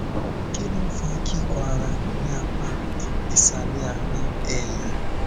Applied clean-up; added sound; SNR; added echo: none; Train; -5 dB; none.